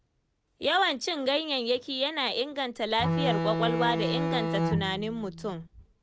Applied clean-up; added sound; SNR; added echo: none; Bowed string instrument; 0 dB; none.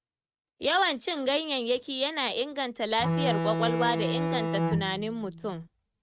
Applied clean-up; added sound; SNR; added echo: neural mask model RNNoise.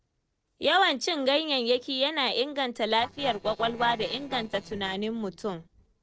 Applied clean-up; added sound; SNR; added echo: neural separator model SepFormer DNS4.